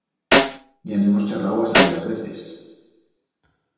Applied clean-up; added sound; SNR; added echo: none; Snare drum; -3 dB; reverberation time 1.1 s.